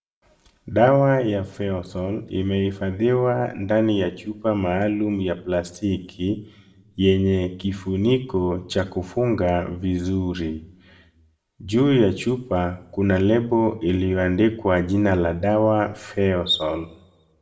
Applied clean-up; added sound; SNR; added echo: none; none; none; reverberation time 0.5 s.